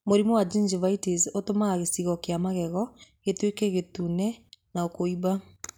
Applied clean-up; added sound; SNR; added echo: none; none; none; none.